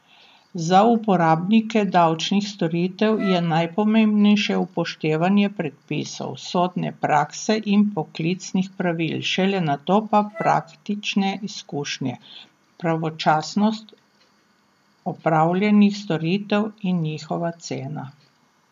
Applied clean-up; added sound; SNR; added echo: none; Wind instrument, woodwind instrument; 15 dB; none.